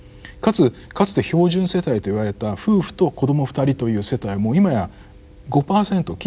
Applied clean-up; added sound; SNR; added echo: none; none; none; none.